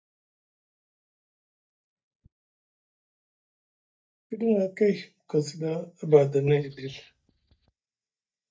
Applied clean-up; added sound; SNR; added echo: neural mask model DeepFilterNet 3.